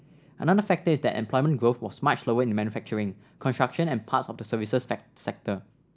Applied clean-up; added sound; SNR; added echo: none; none; none; none.